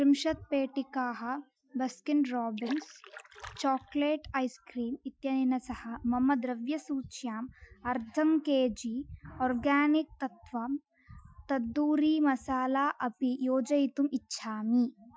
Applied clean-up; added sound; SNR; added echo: classical method Wiener filter.